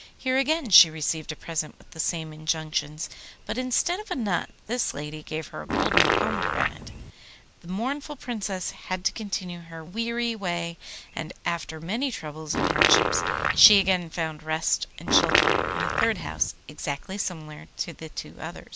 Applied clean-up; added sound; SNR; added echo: none; Fart; -4 dB; none.